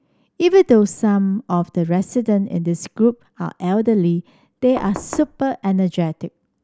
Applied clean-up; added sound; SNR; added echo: none; Knock; 13 dB; none.